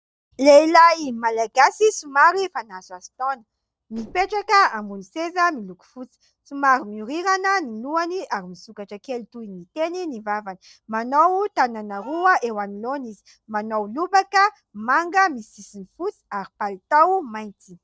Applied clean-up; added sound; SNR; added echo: neural separator model SepFormer DNS4.